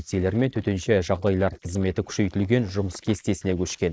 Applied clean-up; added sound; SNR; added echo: neural mask model Resemble Enhance denoiser.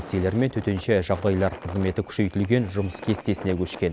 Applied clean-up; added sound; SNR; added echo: none; none; none; none.